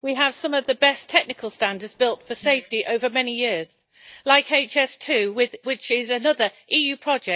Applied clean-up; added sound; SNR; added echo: neural mask model DeepFilterNet 3.